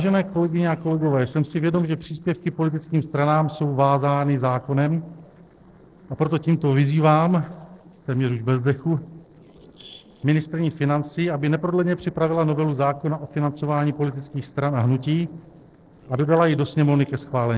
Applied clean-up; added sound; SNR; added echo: neural separator model SepFormer DNS4.